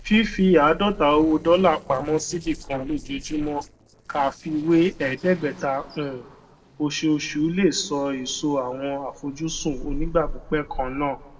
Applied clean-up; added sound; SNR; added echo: neural separator model SepFormer DNS4.